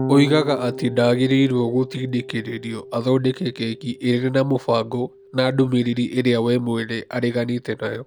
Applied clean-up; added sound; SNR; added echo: none; Electric guitar / Bass guitar; 14 dB; none.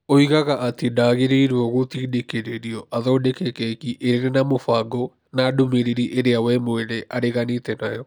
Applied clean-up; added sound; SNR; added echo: none; none; none; none.